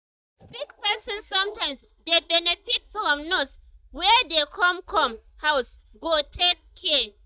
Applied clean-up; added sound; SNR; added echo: neural mask model DeepFilterNet 3.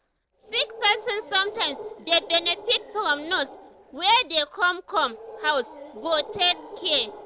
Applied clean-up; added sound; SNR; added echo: neural separator model SepFormer DNS4.